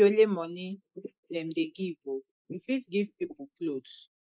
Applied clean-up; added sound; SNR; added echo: neural mask model Resemble Enhance denoiser.